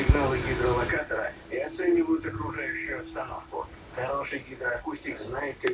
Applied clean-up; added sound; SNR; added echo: none; Animal; 16 dB; none.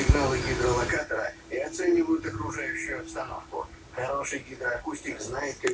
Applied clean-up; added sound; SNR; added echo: none; none; none; none.